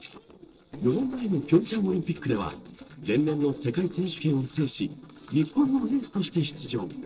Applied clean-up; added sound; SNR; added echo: neural separator model SepFormer DNS4.